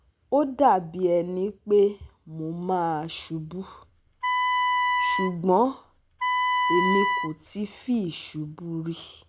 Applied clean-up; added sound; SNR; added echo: none; Wind instrument, woodwind instrument; -1 dB; none.